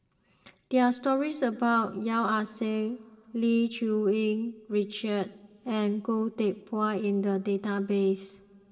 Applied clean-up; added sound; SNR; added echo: none; none; none; reverberation time 2.5 s.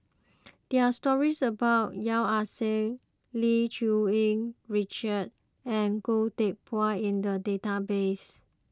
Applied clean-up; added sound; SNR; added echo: none; none; none; none.